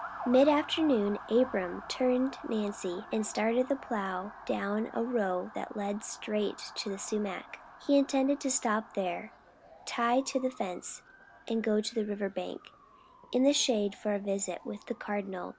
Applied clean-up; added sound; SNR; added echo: none; Motor vehicle (road) / Siren; 17 dB; none.